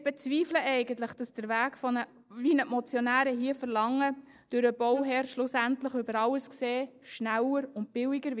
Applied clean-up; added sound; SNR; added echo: neural mask model DeepFilterNet 3.